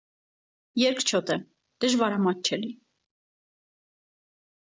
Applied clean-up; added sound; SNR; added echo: none; none; none; none.